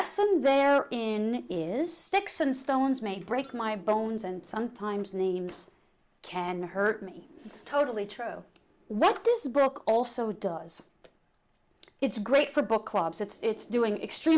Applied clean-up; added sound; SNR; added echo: neural separator model SepFormer DNS4.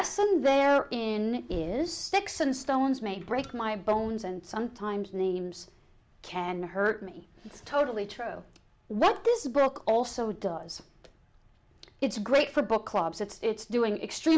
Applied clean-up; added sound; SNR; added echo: none; none; none; none.